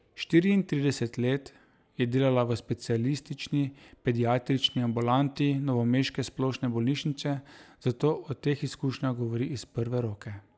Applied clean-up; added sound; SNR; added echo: none; none; none; none.